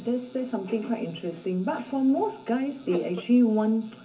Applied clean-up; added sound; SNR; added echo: none; Cough; 19 dB; reverberation time 0.3 s.